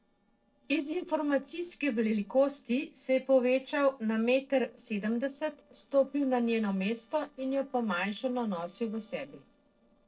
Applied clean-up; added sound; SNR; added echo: neural separator model SepFormer DNS4.